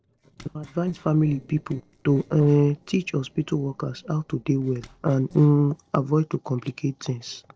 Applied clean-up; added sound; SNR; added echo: neural separator model SepFormer DNS4.